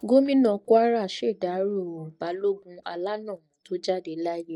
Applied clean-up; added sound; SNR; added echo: neural mask model DeepFilterNet 3.